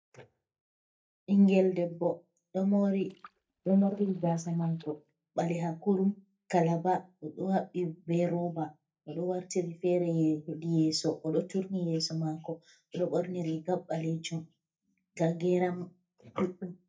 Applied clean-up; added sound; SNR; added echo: neural mask model DeepFilterNet 3.